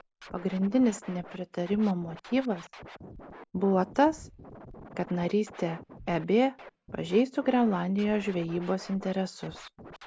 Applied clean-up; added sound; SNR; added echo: none; Scratching (performance technique); 19 dB; none.